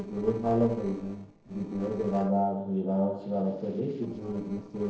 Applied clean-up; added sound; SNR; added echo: neural separator model SepFormer DNS4.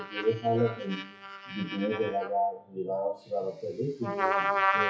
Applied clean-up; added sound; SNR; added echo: classical method WPE with log-MMSE.